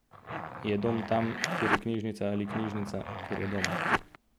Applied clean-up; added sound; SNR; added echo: none; Zipper (clothing); 1 dB; none.